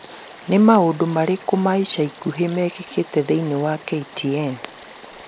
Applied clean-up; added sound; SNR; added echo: none; Stream / Frog; 19 dB; none.